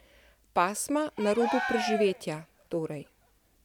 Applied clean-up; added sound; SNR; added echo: none; Cheering; 5 dB; none.